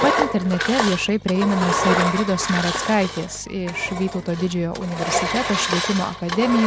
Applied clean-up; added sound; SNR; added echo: none; Engine; 3 dB; none.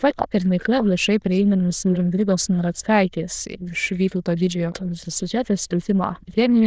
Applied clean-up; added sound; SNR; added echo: neural diffusion model UNIVERSE++.